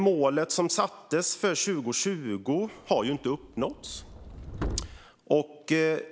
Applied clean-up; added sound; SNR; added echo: none; Subway, metro, underground; 11 dB; none.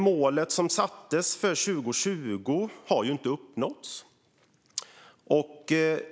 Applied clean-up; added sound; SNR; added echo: none; none; none; none.